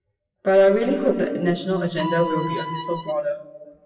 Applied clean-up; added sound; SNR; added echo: classical method WPE with log-MMSE.